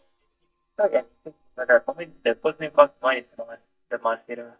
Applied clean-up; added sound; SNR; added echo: neural mask model DeepFilterNet 3.